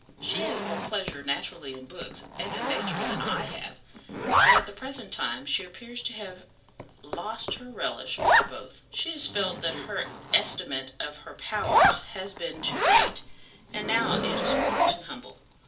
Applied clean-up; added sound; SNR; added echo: none; Zipper (clothing); -5 dB; reverberation time 0.3 s.